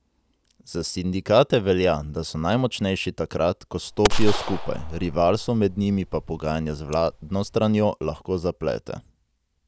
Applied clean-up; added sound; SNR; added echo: none; Gunshot, gunfire; 2 dB; none.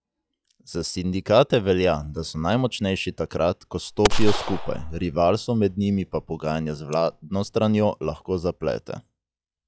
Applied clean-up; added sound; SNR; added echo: classical method log-MMSE.